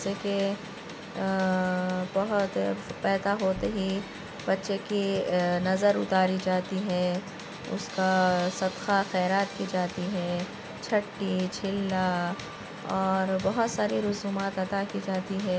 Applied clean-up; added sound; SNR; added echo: none; Bass drum; 18 dB; none.